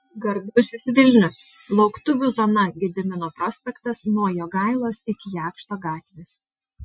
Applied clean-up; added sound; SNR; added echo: classical method Wiener filter.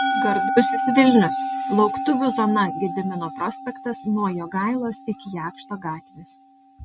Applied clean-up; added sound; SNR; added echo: none; Musical instrument; 5 dB; none.